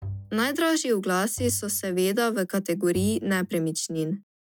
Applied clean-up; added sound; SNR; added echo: none; Bowed string instrument; 14 dB; none.